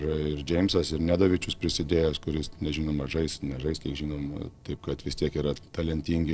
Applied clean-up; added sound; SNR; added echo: neural separator model SepFormer DNS4.